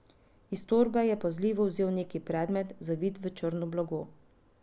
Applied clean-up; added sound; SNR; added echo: none; none; none; none.